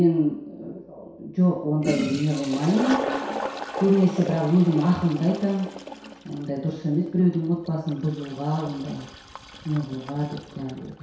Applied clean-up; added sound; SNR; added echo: none; Toilet flush; 11 dB; reverberation time 0.7 s.